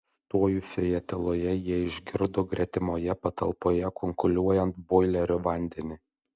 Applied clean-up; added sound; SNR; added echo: none; none; none; none.